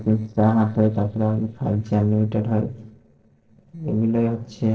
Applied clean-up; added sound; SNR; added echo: neural separator model SepFormer DNS4.